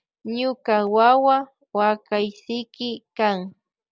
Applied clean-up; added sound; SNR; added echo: none; none; none; none.